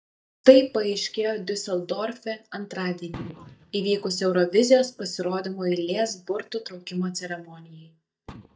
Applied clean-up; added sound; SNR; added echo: neural mask model DeepFilterNet 3.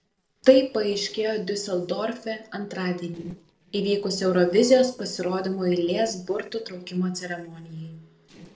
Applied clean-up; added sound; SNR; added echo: neural separator model SepFormer DNS4.